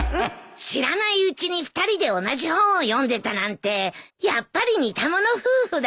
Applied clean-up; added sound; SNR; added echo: none; none; none; none.